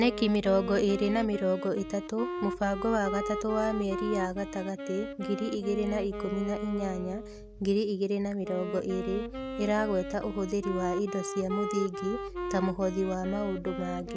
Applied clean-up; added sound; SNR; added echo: none; Wind instrument, woodwind instrument; 7 dB; none.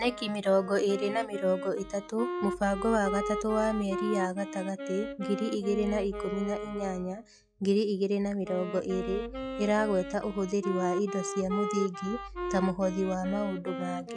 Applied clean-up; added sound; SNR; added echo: classical method log-MMSE.